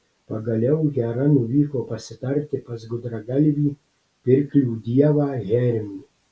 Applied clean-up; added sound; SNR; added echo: none; none; none; none.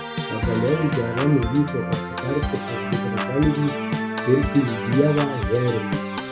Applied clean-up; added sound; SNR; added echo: none; Organ; 3 dB; none.